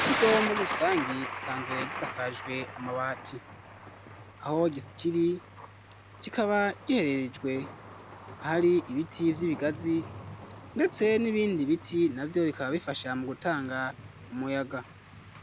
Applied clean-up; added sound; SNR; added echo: none; Thunder; 9 dB; none.